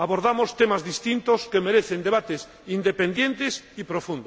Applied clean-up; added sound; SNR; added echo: none; none; none; none.